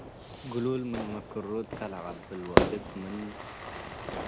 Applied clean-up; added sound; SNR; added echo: none; Fire / Fireworks; -4 dB; none.